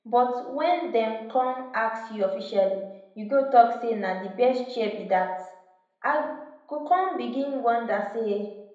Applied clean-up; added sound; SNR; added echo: none; none; none; reverberation time 0.7 s.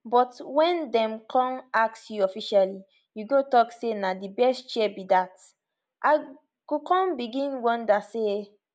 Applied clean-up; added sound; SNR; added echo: none; none; none; none.